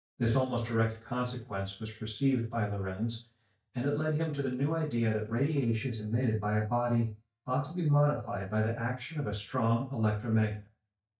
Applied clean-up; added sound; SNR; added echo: neural mask model DeepFilterNet 3.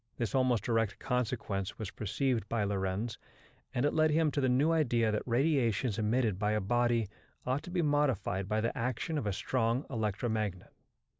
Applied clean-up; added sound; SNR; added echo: none; none; none; none.